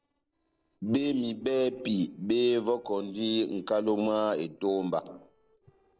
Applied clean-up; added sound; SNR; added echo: neural separator model SepFormer DNS4.